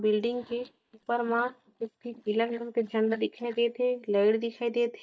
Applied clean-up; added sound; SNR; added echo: neural mask model DeepFilterNet 3.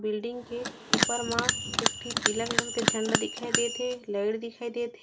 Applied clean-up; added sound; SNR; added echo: none; Bell; -3 dB; reverberation time 0.2 s.